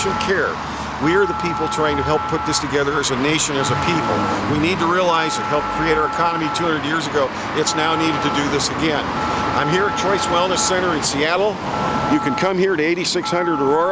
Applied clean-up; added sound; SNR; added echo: none; Telephone; 8 dB; none.